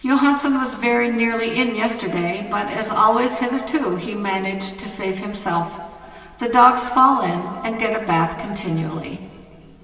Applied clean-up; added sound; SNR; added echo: none; none; none; reverberation time 2.3 s.